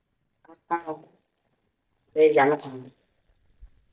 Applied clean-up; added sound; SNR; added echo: neural mask model DeepFilterNet 3.